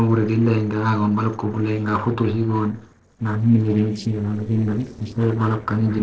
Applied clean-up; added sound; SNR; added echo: neural separator model SepFormer DNS4.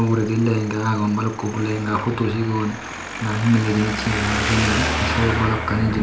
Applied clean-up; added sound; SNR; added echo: none; Traffic noise, roadway noise; 5 dB; reverberation time 0.5 s.